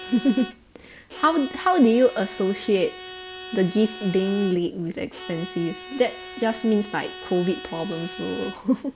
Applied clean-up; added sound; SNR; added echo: none; Bowed string instrument; 15 dB; none.